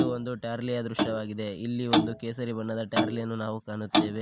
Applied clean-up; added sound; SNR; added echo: none; Clock; -1 dB; none.